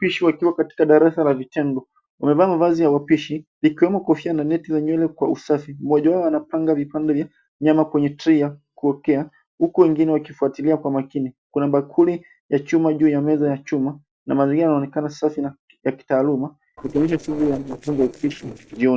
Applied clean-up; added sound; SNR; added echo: neural separator model SepFormer DNS4.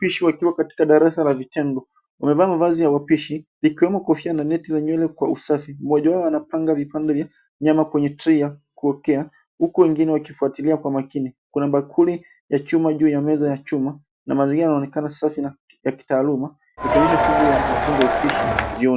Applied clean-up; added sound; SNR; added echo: none; Crowd; -1 dB; none.